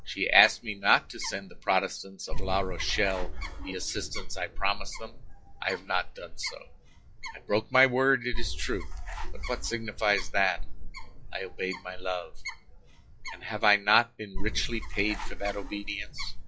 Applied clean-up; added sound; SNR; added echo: classical method log-MMSE.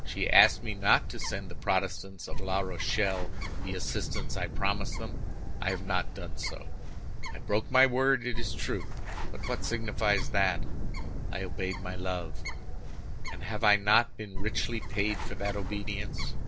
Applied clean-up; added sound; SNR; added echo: none; Bird; -2 dB; none.